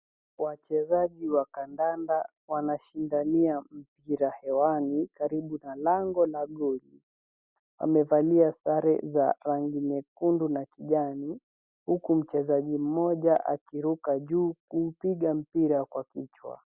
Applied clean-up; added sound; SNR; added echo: none; none; none; none.